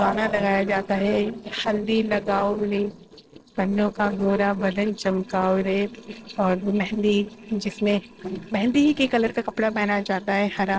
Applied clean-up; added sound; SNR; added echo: neural separator model SepFormer DNS4.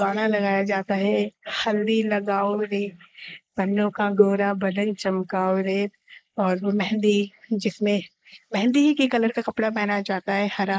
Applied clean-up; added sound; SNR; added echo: neural mask model Resemble Enhance denoiser.